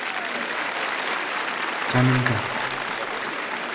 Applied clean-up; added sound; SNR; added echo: none; Applause / Cheering; -2 dB; reverberation time 1.4 s.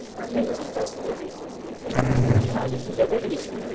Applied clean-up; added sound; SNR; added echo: neural separator model SepFormer DNS4.